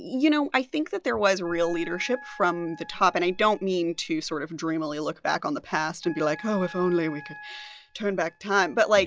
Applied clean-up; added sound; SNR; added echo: classical method log-MMSE.